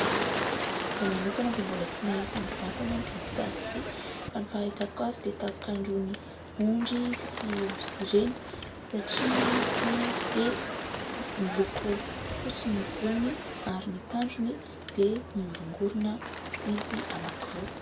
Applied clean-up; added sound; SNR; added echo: none; Bird; 2 dB; reverberation time 0.2 s.